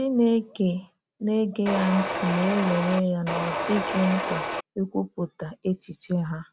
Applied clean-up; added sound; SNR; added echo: none; Mechanisms; 3 dB; none.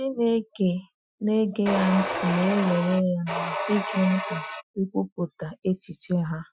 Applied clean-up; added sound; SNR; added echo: classical method Wiener filter.